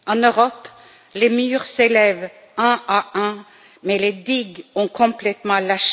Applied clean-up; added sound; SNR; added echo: none; none; none; none.